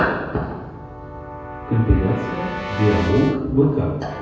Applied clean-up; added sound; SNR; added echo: none; Keyboard (musical) / Brass instrument; 11 dB; reverberation time 1.2 s.